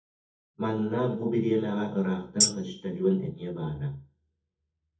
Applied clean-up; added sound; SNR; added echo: neural mask model DeepFilterNet 3.